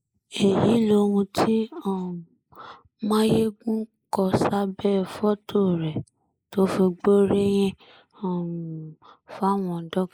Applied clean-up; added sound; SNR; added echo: neural mask model Resemble Enhance denoiser.